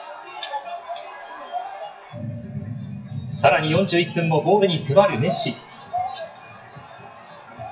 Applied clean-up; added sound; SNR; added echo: classical method WPE with log-MMSE.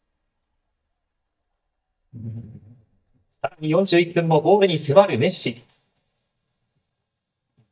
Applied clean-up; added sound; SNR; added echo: neural mask model DeepFilterNet 3.